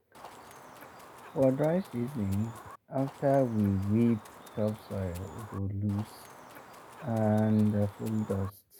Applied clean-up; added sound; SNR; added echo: none; Chicken, rooster; 18 dB; none.